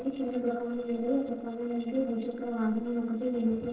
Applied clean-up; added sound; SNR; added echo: neural separator model SepFormer DNS4.